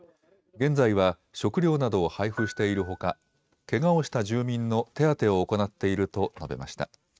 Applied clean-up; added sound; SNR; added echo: neural mask model RNNoise.